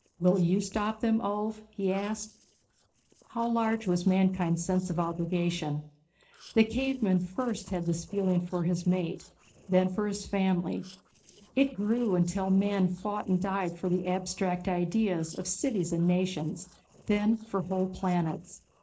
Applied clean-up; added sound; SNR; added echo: neural separator model SepFormer DNS4.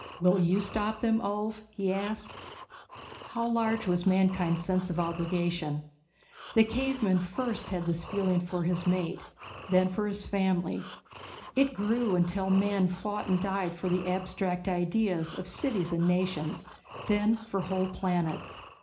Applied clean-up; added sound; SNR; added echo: none; Breathing; 17 dB; reverberation time 0.4 s.